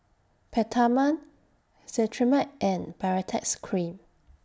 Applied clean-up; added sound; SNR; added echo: none; none; none; none.